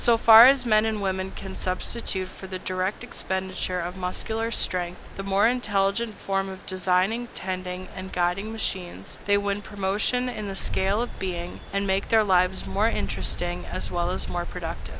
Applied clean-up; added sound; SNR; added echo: none; Stream; 7 dB; none.